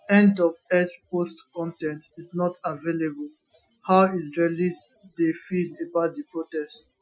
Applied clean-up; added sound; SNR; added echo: classical method Wiener filter.